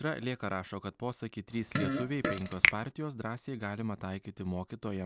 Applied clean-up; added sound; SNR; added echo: none; Finger snapping + Fart; -2 dB; none.